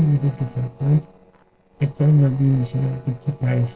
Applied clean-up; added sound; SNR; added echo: neural separator model SepFormer DNS4.